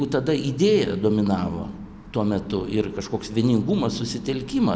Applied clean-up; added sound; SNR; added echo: none; none; none; none.